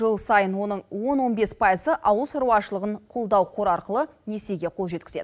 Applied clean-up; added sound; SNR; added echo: none; none; none; none.